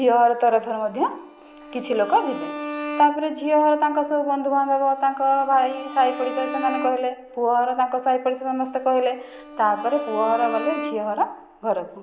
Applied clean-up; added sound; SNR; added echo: none; Bowed string instrument; 13 dB; none.